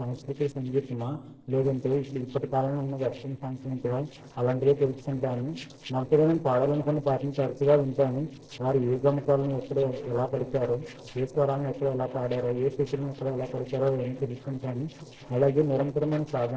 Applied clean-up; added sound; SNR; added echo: neural separator model SepFormer DNS4.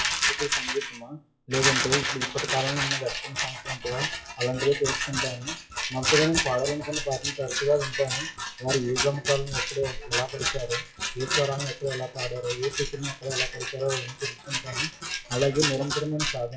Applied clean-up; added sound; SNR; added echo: classical method WPE with log-MMSE.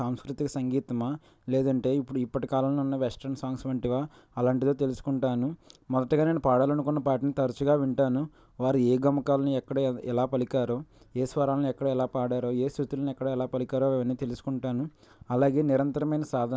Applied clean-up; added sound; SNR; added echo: none; none; none; none.